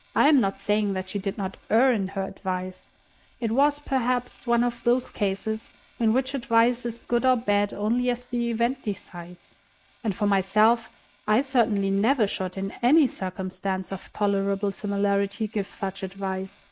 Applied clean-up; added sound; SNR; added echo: neural mask model Resemble Enhance denoiser.